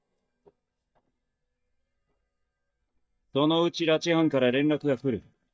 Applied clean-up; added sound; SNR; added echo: neural mask model DeepFilterNet 3.